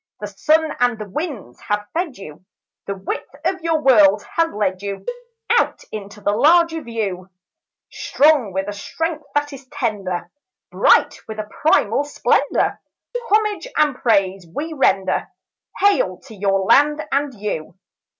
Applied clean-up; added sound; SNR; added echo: neural mask model RNNoise.